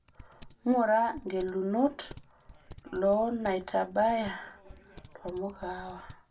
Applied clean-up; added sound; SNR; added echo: none; Typing; 20 dB; reverberation time 0.2 s.